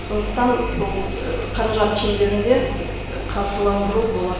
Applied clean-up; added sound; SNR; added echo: none; Engine; 5 dB; reverberation time 0.9 s.